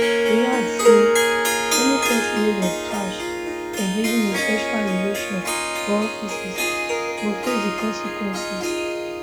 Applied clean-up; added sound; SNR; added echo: none; Harp; -4 dB; none.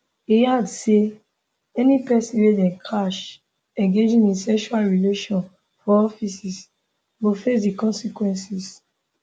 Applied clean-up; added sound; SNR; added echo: none; none; none; none.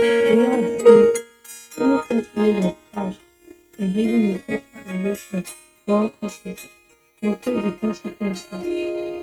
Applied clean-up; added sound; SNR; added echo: neural mask model RNNoise.